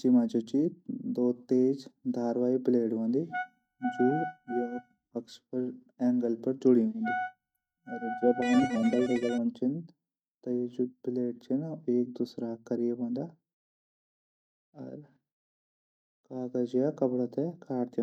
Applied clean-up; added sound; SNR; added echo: neural mask model RNNoise.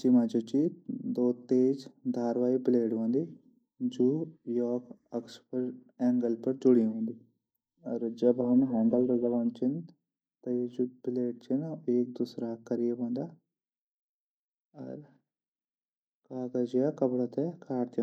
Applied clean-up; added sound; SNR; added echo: neural mask model Resemble Enhance denoiser.